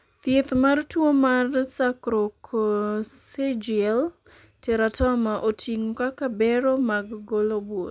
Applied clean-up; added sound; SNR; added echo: none; none; none; none.